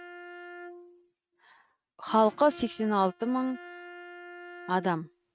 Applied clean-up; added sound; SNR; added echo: neural mask model RNNoise.